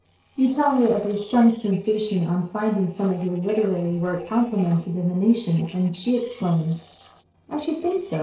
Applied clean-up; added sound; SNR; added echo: neural separator model SepFormer DNS4.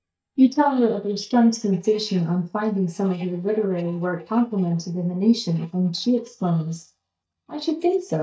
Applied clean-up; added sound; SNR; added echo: neural mask model DeepFilterNet 3.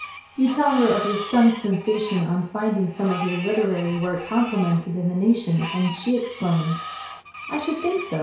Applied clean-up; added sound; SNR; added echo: none; Screech; 13 dB; reverberation time 0.6 s.